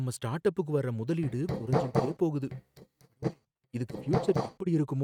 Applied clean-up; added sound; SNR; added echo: neural mask model RNNoise.